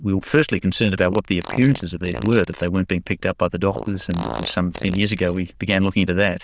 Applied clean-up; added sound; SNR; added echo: neural diffusion model UNIVERSE++.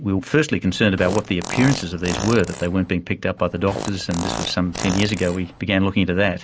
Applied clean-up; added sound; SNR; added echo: none; Fart; 10 dB; none.